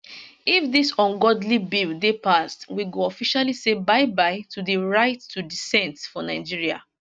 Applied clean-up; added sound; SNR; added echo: none; none; none; none.